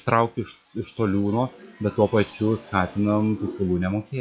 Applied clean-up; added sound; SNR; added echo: classical method log-MMSE.